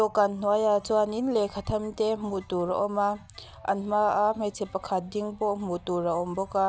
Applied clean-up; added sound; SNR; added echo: none; none; none; none.